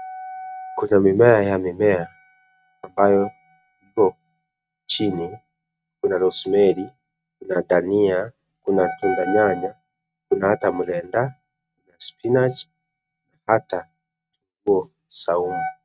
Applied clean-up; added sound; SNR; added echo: neural mask model RNNoise.